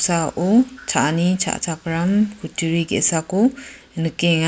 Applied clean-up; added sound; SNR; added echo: none; none; none; none.